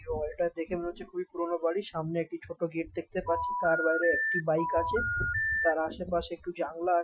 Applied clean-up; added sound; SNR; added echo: classical method Wiener filter.